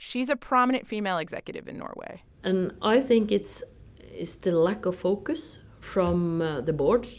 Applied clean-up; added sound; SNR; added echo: none; none; none; none.